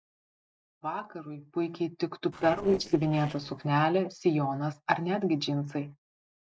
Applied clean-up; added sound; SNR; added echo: neural separator model SepFormer DNS4.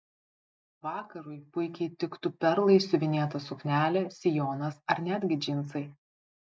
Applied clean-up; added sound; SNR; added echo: none; none; none; none.